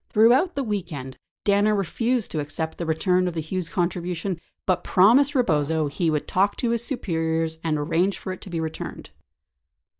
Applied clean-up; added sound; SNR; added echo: neural mask model DeepFilterNet 3.